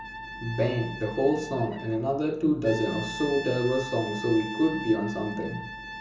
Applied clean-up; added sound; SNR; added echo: none; Brass instrument; 11 dB; reverberation time 0.8 s.